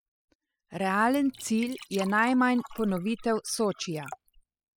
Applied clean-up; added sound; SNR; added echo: classical method spectral subtraction.